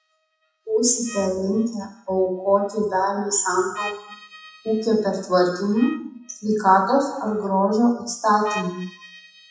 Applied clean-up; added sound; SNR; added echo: classical method WPE with log-MMSE.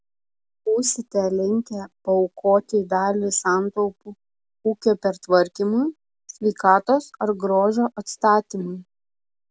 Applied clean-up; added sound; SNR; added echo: none; none; none; none.